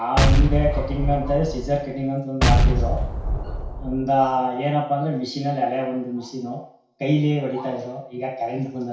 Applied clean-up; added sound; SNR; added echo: none; Explosion; -3 dB; reverberation time 0.6 s.